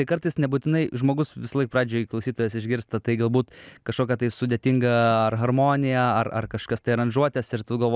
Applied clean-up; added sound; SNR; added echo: none; none; none; none.